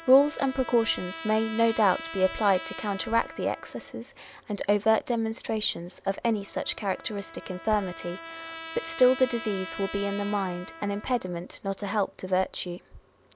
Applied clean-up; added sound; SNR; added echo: none; Trumpet; 15 dB; none.